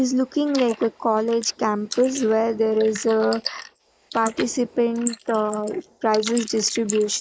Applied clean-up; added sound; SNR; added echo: neural mask model Resemble Enhance denoiser.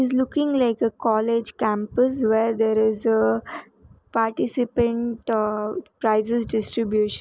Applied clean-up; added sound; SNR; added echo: none; none; none; none.